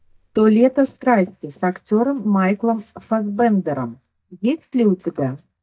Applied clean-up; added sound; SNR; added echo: neural mask model DeepFilterNet 3.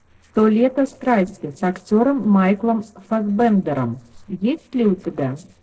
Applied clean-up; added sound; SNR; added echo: neural separator model SepFormer DNS4.